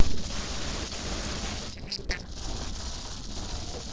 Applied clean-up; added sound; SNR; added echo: neural separator model SepFormer DNS4.